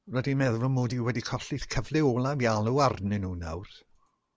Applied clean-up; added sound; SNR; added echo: none; none; none; none.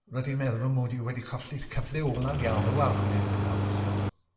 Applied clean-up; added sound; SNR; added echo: none; Engine starting; -1 dB; reverberation time 0.8 s.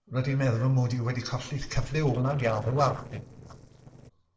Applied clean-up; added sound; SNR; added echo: neural separator model SepFormer DNS4.